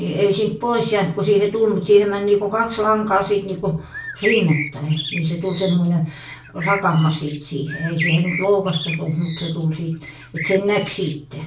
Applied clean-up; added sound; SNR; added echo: none; Bird; 10 dB; reverberation time 0.3 s.